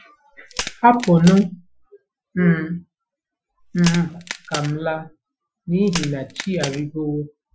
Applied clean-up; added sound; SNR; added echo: classical method Wiener filter.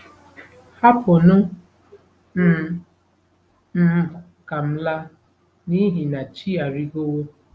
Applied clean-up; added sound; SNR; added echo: none; none; none; none.